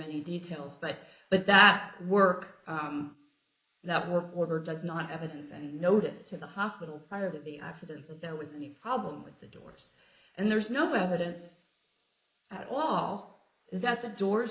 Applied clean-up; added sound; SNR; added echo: neural mask model Resemble Enhance denoiser.